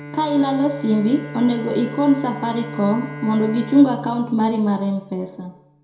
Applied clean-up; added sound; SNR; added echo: none; Bowed string instrument; 14 dB; reverberation time 0.6 s.